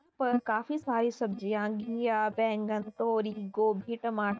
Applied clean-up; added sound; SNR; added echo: neural mask model DeepFilterNet 3.